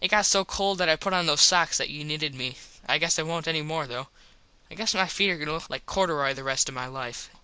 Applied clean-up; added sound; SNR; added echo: none; none; none; none.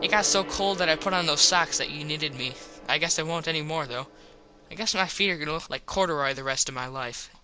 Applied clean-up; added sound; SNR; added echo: none; Gong; 16 dB; none.